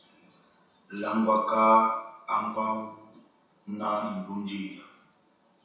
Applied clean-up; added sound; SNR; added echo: none; none; none; reverberation time 0.7 s.